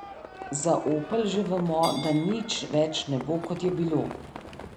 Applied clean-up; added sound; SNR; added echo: none; Livestock, farm animals, working animals; 13 dB; none.